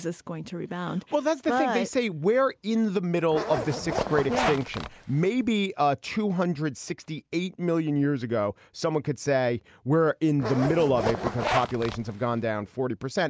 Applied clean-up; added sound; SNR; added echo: none; Zipper (clothing); 5 dB; none.